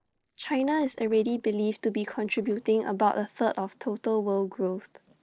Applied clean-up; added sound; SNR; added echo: neural separator model SepFormer DNS4.